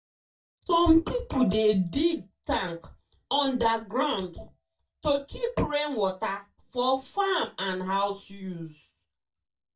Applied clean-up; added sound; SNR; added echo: neural mask model DeepFilterNet 3.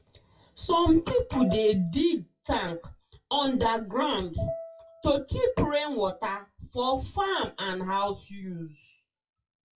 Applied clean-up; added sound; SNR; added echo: classical method WPE with log-MMSE.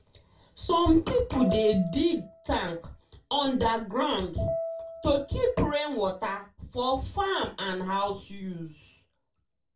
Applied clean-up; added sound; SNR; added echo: none; Piano; 9 dB; reverberation time 0.2 s.